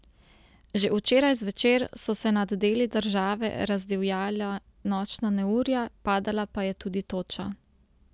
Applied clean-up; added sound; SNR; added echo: none; none; none; none.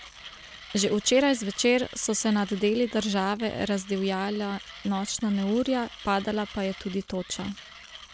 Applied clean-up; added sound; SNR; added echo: none; Mechanisms; 18 dB; none.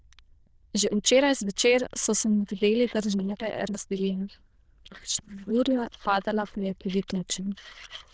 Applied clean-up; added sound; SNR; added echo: neural diffusion model UNIVERSE++.